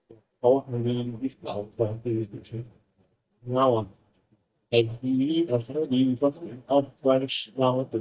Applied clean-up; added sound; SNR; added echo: neural mask model DeepFilterNet 3.